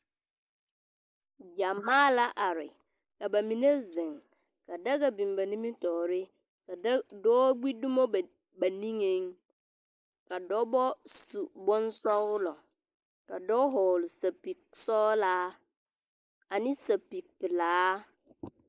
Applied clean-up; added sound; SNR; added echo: neural mask model Resemble Enhance denoiser.